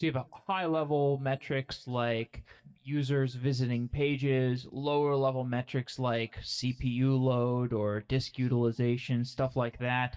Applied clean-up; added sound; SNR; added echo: neural mask model DeepFilterNet 3.